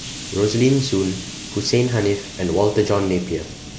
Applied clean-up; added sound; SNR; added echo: none; Explosion; 15 dB; none.